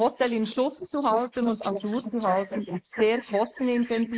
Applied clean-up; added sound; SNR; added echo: neural mask model Resemble Enhance denoiser.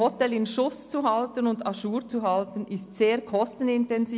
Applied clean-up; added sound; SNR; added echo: none; none; none; none.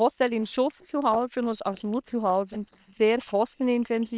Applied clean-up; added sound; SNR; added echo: neural separator model SepFormer WHAM!.